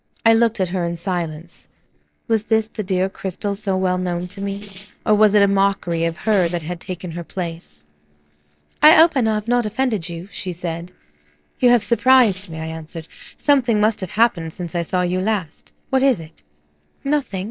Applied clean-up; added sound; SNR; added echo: neural separator model SepFormer DNS4.